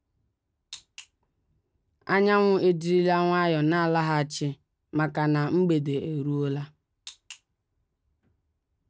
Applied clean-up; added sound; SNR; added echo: none; none; none; none.